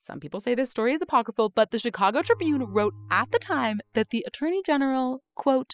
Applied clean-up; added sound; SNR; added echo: classical method spectral subtraction.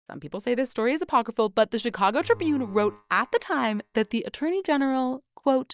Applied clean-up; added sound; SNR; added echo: neural mask model DeepFilterNet 3.